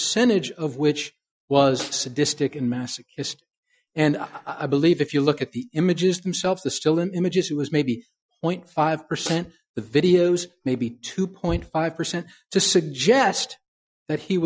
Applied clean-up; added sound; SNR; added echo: classical method Wiener filter.